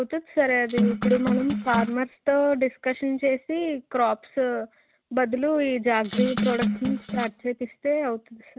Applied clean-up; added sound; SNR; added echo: neural mask model RNNoise.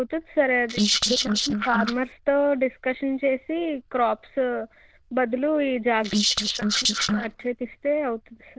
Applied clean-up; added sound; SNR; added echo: neural diffusion model UNIVERSE++.